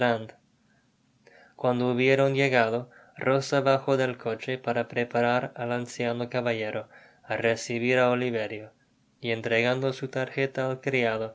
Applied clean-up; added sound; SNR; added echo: none; none; none; none.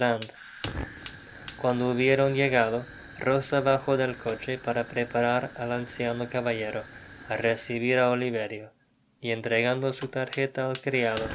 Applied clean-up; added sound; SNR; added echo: none; Fire; 8 dB; none.